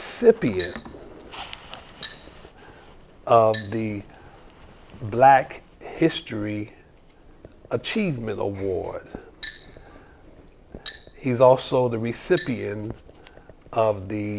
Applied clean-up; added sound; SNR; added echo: none; Glass; 18 dB; none.